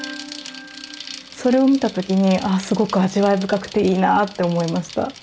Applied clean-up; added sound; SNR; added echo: none; Bicycle; 18 dB; none.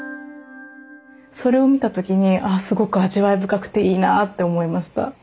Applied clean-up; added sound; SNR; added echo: none; none; none; none.